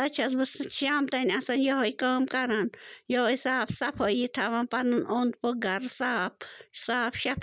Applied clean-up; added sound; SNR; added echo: none; none; none; none.